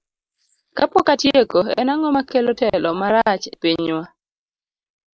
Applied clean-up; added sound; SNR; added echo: neural mask model Resemble Enhance denoiser.